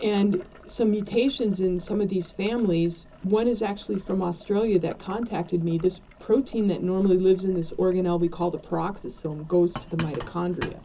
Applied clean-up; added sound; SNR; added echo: none; Boiling; 17 dB; reverberation time 0.2 s.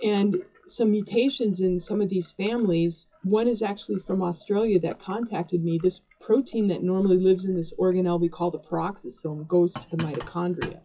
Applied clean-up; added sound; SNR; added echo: classical method WPE with log-MMSE.